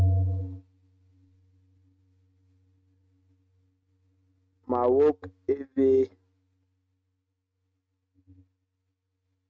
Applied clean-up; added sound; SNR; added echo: neural mask model RNNoise.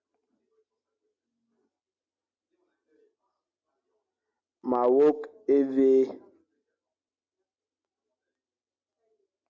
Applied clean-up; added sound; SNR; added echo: none; none; none; none.